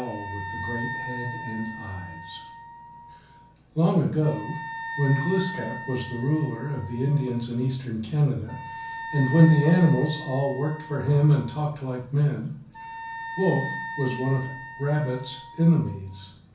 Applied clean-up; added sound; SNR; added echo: none; Wind instrument, woodwind instrument; 12 dB; reverberation time 0.6 s.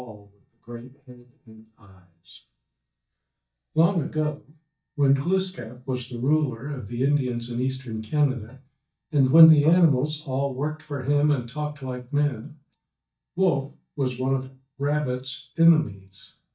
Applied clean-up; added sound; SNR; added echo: neural mask model DeepFilterNet 3.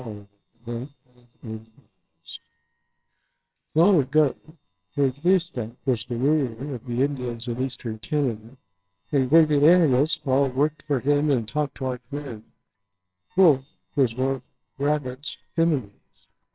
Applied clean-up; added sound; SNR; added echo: neural separator model SepFormer WHAMR!.